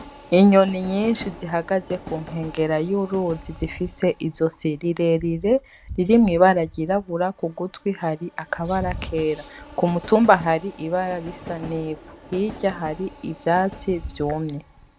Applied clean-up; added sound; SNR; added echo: none; Train; 17 dB; none.